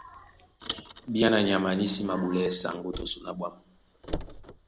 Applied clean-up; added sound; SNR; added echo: none; Car; 12 dB; none.